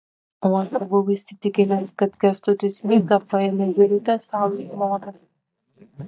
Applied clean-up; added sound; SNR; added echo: neural mask model DeepFilterNet 3.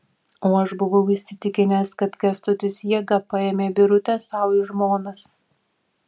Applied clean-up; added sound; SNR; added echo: none; none; none; none.